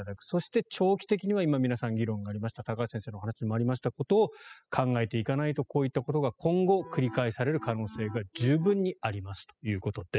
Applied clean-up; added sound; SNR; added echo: classical method spectral subtraction.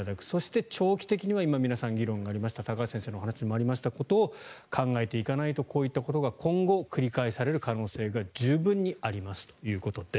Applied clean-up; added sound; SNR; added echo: neural mask model Resemble Enhance denoiser.